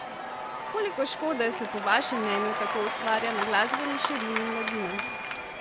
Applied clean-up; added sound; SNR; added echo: none; Applause / Crowd / Cheering; 2 dB; none.